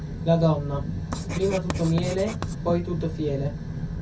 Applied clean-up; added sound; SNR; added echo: none; Writing; 13 dB; reverberation time 0.3 s.